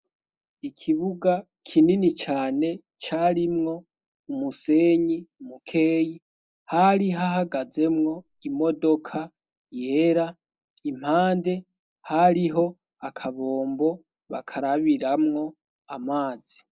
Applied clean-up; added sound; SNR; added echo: neural mask model Resemble Enhance denoiser.